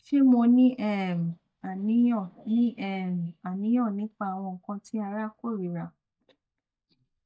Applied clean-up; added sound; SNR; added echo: neural mask model DeepFilterNet 3.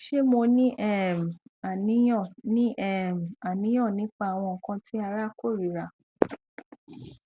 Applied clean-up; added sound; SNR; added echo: none; none; none; none.